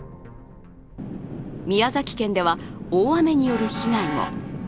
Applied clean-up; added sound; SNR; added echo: none; Train; 14 dB; none.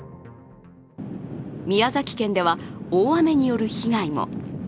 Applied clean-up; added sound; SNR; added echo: none; none; none; none.